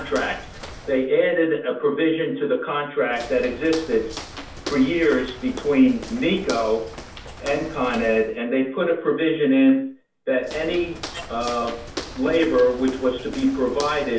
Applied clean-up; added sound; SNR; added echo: none; Walk, footsteps; 15 dB; reverberation time 0.4 s.